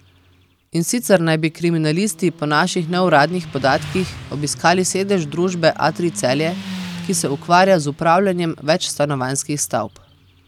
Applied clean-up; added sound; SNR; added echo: none; Motorcycle; 17 dB; none.